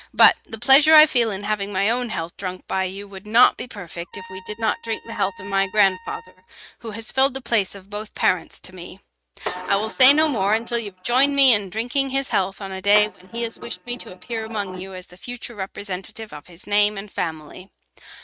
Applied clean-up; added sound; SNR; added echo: neural mask model RNNoise.